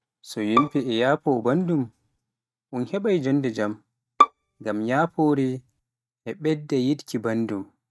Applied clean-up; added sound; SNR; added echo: neural mask model RNNoise.